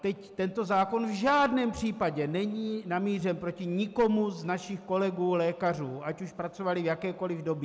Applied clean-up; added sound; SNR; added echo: none; none; none; none.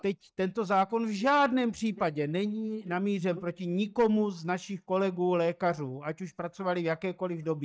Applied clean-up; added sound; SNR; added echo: neural mask model DeepFilterNet 3.